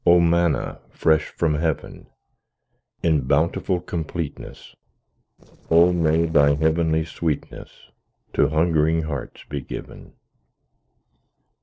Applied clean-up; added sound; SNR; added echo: neural separator model SepFormer DNS4.